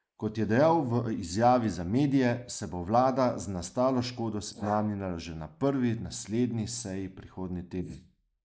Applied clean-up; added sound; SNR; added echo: neural mask model Resemble Enhance denoiser.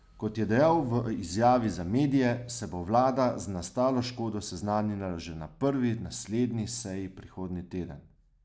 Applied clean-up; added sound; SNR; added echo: none; none; none; none.